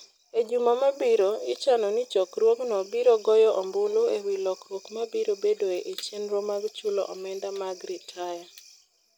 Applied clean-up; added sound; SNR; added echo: none; none; none; none.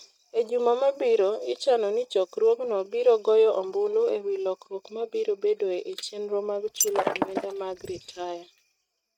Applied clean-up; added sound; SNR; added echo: neural mask model RNNoise.